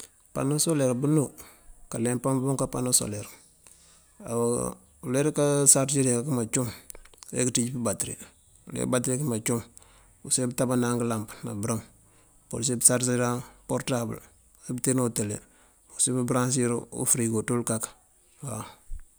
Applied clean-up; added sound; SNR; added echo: none; none; none; none.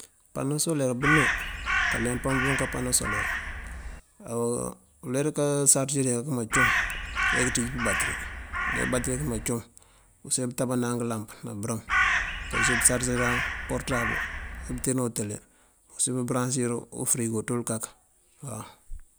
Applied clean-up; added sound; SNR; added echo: none; Crow; -1 dB; none.